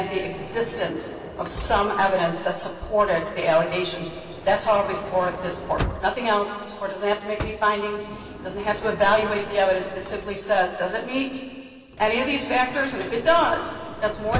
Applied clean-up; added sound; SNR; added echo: none; Sliding door / Motor vehicle (road); 13 dB; reverberation time 2.4 s.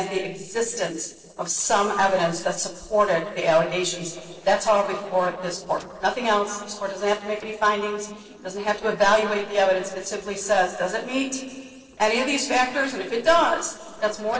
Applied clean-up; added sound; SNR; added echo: neural separator model SepFormer DNS4.